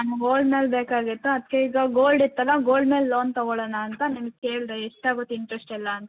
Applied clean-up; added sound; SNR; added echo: none; none; none; none.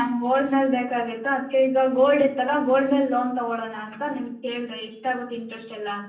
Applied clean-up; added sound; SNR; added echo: none; none; none; reverberation time 0.6 s.